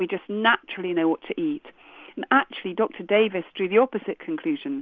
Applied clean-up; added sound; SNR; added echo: none; none; none; none.